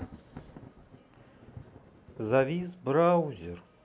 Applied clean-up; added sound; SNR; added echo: none; Thunder; 19 dB; none.